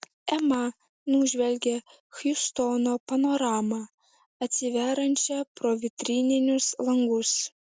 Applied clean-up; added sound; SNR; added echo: none; none; none; none.